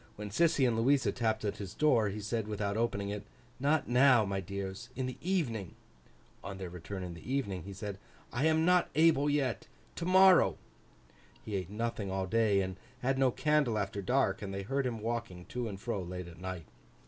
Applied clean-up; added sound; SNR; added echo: none; none; none; none.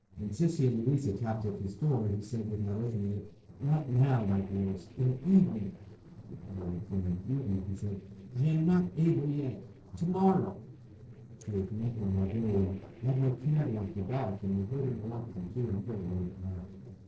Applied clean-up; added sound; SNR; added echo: neural separator model SepFormer DNS4.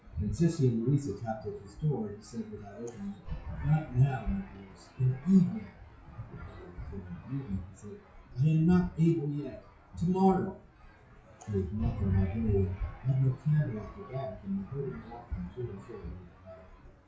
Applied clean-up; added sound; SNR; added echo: classical method WPE with log-MMSE.